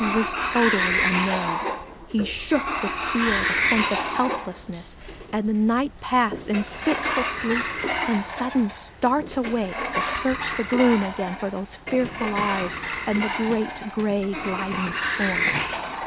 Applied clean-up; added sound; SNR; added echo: none; Sliding door; 2 dB; none.